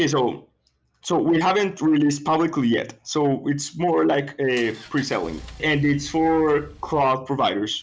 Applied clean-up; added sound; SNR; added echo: none; Engine; 20 dB; none.